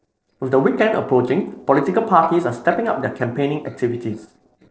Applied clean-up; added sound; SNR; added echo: neural separator model SepFormer DNS4.